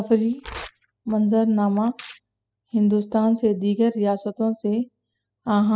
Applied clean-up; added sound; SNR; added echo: classical method spectral subtraction.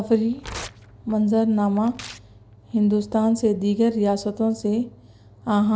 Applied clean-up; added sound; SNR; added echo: none; Tearing; 20 dB; none.